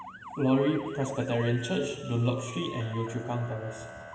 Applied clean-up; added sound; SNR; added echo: none; Motor vehicle (road) / Siren; 15 dB; reverberation time 1.5 s.